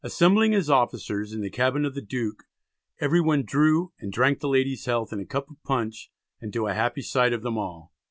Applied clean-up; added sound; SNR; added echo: none; none; none; none.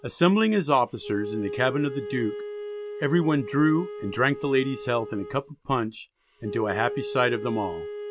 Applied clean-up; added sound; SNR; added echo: none; Wind instrument, woodwind instrument; 10 dB; none.